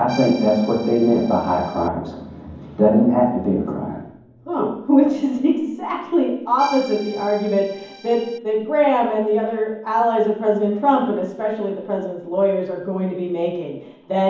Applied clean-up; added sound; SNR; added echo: none; Accordion; 18 dB; reverberation time 1.2 s.